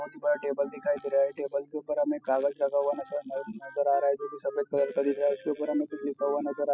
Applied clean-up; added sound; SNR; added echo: classical method spectral subtraction.